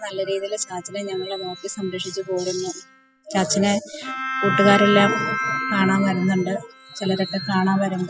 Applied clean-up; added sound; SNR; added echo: classical method spectral subtraction.